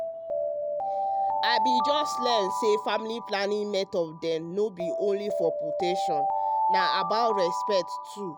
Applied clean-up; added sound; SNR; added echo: none; Alarm; -1 dB; none.